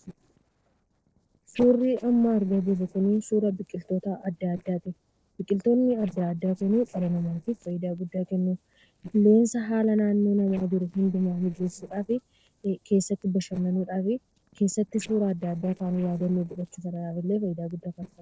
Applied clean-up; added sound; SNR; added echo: neural separator model SepFormer DNS4.